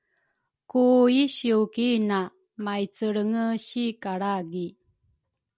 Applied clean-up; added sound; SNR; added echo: none; none; none; none.